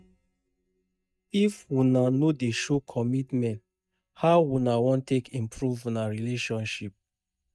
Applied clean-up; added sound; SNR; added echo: neural mask model DeepFilterNet 3.